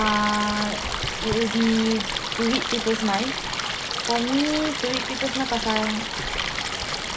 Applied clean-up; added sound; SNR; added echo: none; Stream; 2 dB; none.